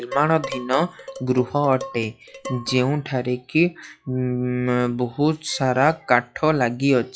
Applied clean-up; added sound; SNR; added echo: classical method log-MMSE.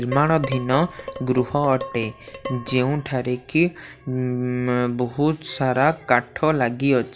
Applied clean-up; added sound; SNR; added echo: none; Dishes, pots, and pans; 13 dB; none.